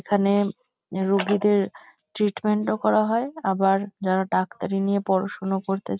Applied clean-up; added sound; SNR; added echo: none; none; none; none.